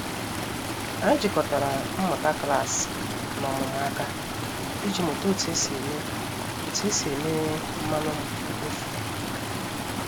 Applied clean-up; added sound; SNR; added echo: none; Stream; 1 dB; none.